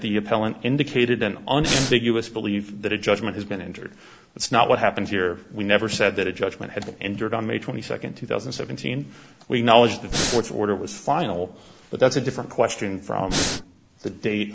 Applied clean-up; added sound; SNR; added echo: none; Breathing; 1 dB; none.